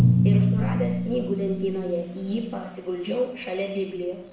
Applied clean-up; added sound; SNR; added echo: none; Drum; -4 dB; reverberation time 0.7 s.